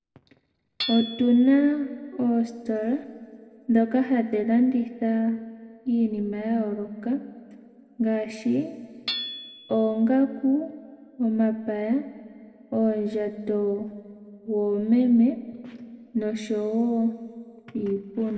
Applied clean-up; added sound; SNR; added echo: none; Hammer / Chink, clink; 14 dB; reverberation time 1.8 s.